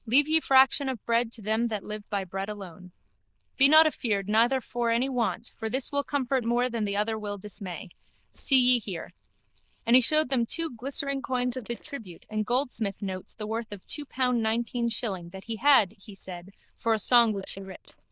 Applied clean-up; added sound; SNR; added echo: neural diffusion model UNIVERSE++.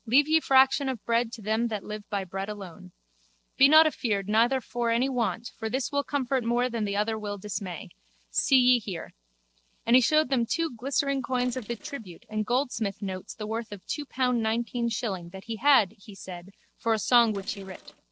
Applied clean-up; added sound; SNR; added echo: neural separator model SepFormer DNS4.